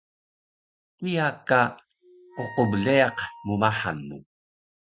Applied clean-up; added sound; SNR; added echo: classical method Wiener filter.